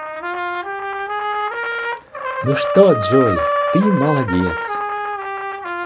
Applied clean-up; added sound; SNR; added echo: none; Trumpet; 2 dB; none.